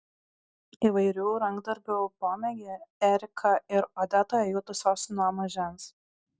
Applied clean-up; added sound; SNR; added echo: none; none; none; none.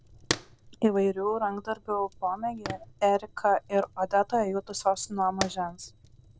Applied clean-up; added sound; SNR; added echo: none; Fire; 12 dB; none.